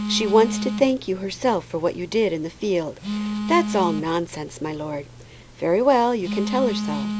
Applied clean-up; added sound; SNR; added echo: none; Telephone; 7 dB; none.